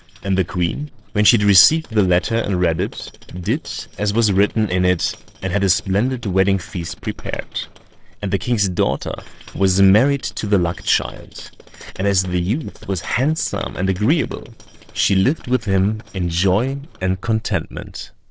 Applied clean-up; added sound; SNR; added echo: neural separator model SepFormer DNS4.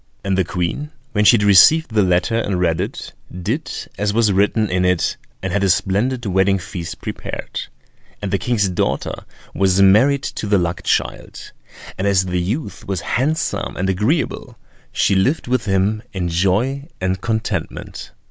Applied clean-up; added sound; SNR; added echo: none; none; none; none.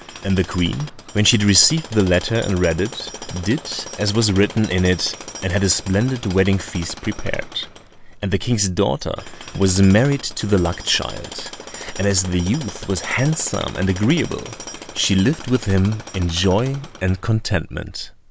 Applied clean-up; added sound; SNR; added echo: none; Tools; 16 dB; none.